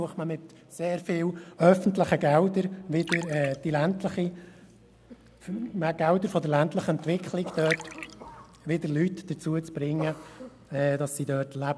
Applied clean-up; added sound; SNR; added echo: none; Liquid; 15 dB; none.